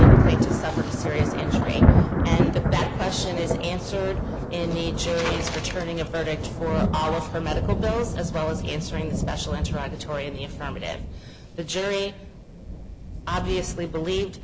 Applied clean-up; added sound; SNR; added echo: none; Thunder; -5 dB; none.